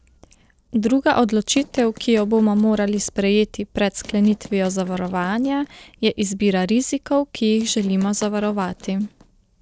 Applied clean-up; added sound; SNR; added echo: neural separator model SepFormer DNS4.